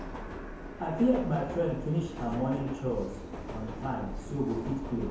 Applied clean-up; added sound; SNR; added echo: none; Subway, metro, underground; 7 dB; reverberation time 0.9 s.